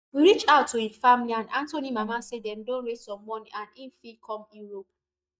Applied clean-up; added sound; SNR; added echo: neural mask model DeepFilterNet 3.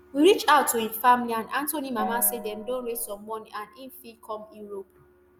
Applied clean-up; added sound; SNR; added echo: none; Gong; 9 dB; none.